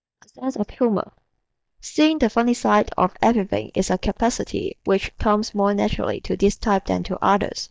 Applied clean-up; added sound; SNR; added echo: neural mask model DeepFilterNet 3.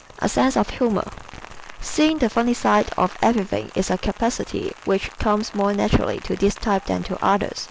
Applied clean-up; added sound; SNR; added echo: none; Rain; 18 dB; none.